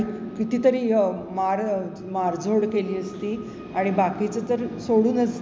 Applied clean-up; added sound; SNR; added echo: none; none; none; none.